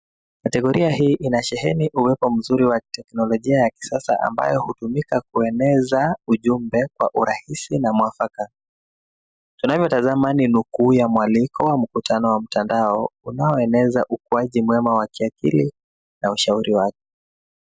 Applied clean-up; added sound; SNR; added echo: none; none; none; none.